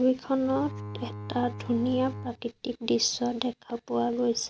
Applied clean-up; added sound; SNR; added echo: none; Bowed string instrument; 10 dB; none.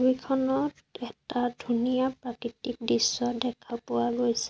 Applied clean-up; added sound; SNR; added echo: none; none; none; none.